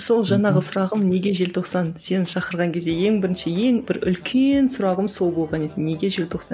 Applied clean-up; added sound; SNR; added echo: none; none; none; none.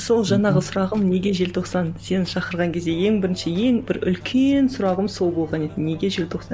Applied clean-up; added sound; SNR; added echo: none; Microwave oven; 18 dB; none.